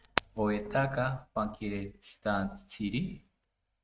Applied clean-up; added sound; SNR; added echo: neural mask model RNNoise.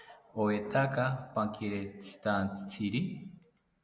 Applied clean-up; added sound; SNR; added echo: none; none; none; none.